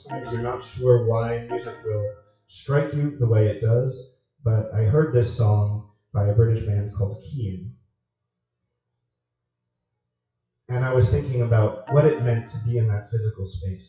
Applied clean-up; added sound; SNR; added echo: classical method WPE with log-MMSE.